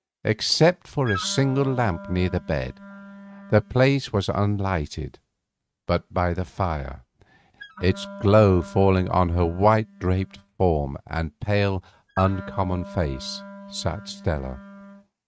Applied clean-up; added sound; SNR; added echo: neural mask model RNNoise.